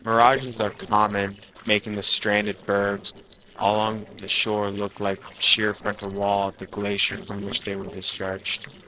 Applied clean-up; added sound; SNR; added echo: neural separator model SepFormer DNS4.